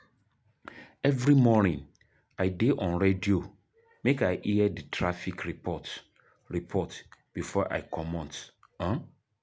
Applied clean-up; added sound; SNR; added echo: none; none; none; none.